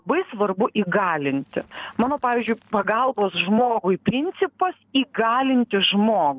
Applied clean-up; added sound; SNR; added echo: neural separator model SepFormer DNS4.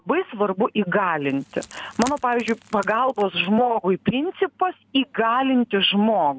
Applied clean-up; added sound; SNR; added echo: none; Wood; 20 dB; none.